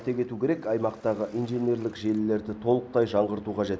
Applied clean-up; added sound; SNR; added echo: none; none; none; none.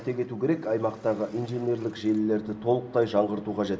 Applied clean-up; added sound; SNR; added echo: none; none; none; reverberation time 2.7 s.